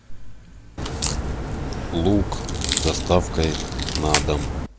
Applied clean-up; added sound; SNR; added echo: none; Crack; 0 dB; none.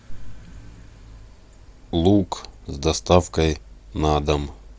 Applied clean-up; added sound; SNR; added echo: none; none; none; none.